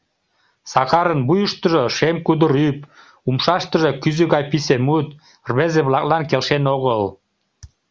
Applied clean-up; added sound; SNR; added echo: none; none; none; none.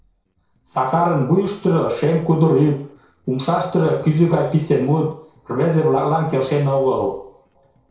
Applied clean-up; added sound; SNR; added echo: neural separator model SepFormer DNS4.